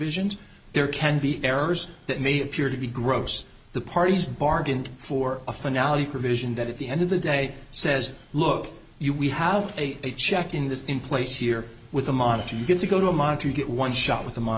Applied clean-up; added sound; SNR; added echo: none; none; none; none.